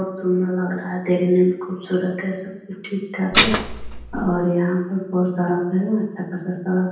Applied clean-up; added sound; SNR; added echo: none; Dishes, pots, and pans; 0 dB; reverberation time 0.9 s.